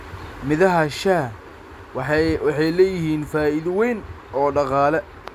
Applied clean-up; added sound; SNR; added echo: none; none; none; none.